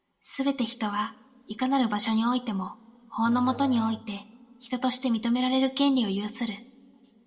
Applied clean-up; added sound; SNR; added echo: none; Musical instrument; 18 dB; reverberation time 1.4 s.